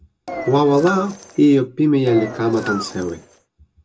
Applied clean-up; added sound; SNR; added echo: none; Engine; 12 dB; reverberation time 0.2 s.